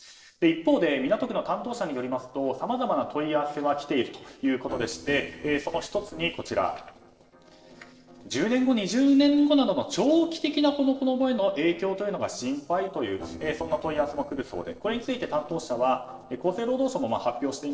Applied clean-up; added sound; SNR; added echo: neural separator model SepFormer DNS4.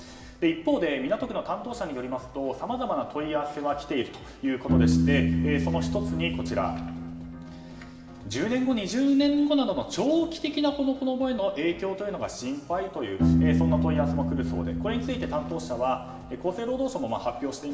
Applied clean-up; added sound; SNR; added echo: none; Piano; 2 dB; reverberation time 1.9 s.